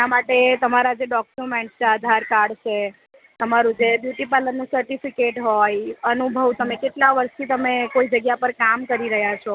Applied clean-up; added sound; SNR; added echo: none; none; none; none.